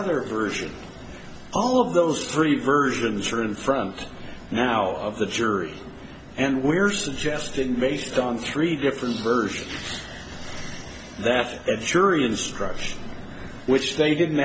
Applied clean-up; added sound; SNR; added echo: none; none; none; none.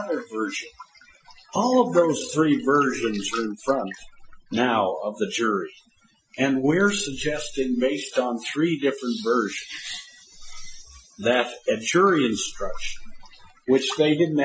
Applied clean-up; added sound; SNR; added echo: classical method Wiener filter.